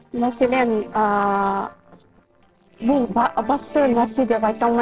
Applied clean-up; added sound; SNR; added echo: neural separator model SepFormer DNS4.